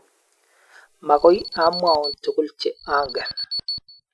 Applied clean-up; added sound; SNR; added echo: classical method Wiener filter.